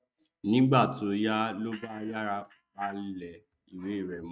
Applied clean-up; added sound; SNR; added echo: neural mask model RNNoise.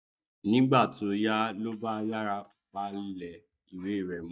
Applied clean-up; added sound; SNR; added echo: neural mask model DeepFilterNet 3.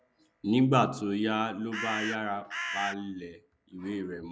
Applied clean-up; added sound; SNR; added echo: none; Bird; 4 dB; none.